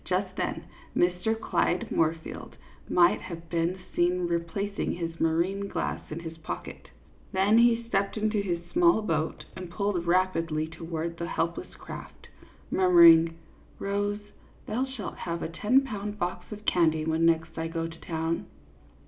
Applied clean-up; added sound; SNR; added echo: none; none; none; none.